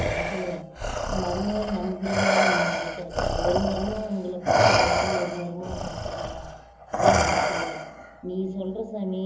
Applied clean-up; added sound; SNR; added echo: none; Respiratory sounds; -5 dB; reverberation time 0.3 s.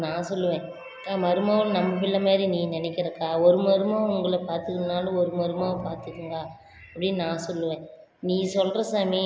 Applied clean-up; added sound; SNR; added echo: none; none; none; none.